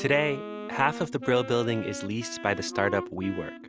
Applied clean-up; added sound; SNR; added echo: none; Wind instrument, woodwind instrument; 10 dB; none.